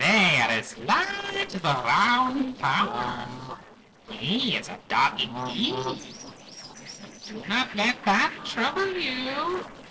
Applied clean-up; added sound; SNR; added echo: neural separator model SepFormer DNS4.